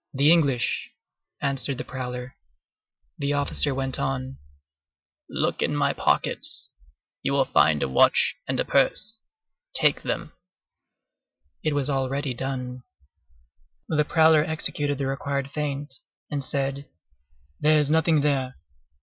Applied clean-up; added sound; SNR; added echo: classical method Wiener filter.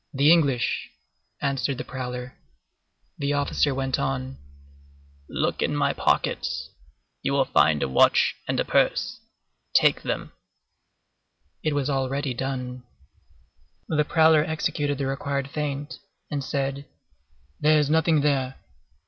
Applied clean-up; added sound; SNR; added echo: none; Bowed string instrument; 19 dB; none.